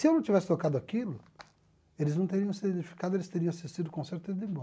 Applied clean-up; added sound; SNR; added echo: none; none; none; none.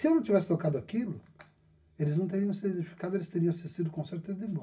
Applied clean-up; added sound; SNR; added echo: none; none; none; reverberation time 0.1 s.